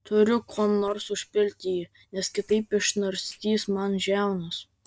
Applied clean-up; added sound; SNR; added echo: neural separator model SepFormer DNS4.